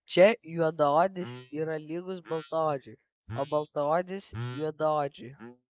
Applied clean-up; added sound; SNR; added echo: neural mask model Resemble Enhance denoiser.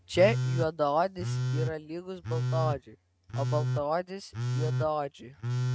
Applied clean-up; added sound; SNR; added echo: neural mask model RNNoise.